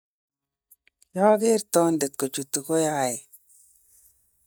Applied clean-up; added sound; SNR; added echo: neural mask model DeepFilterNet 3.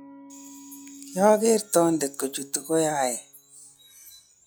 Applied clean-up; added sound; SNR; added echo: classical method log-MMSE.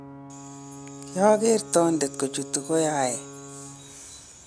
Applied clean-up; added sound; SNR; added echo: none; Alarm / Ocean / Boat, Water vehicle; 16 dB; none.